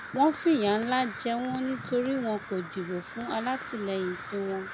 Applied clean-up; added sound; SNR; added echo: none; Crow; 12 dB; none.